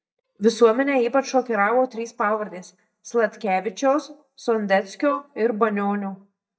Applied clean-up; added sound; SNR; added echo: neural mask model DeepFilterNet 3.